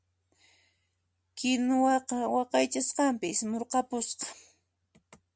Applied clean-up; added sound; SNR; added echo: none; none; none; none.